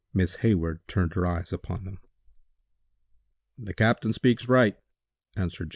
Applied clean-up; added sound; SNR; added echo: neural mask model Resemble Enhance denoiser.